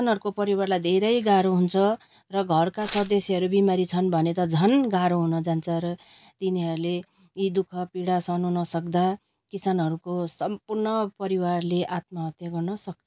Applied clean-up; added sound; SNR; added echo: none; Tearing; 13 dB; none.